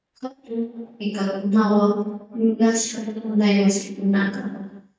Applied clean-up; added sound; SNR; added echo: neural mask model DeepFilterNet 3.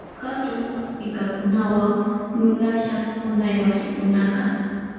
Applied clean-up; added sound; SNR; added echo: none; Thunder; 20 dB; reverberation time 2.1 s.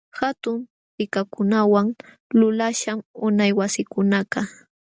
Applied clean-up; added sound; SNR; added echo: none; none; none; none.